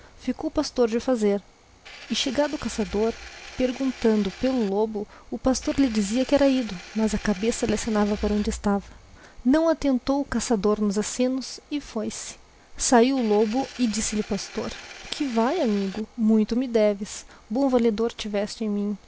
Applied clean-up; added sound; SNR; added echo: none; Engine; 18 dB; none.